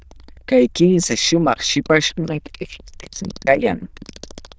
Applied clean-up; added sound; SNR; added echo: neural diffusion model UNIVERSE++.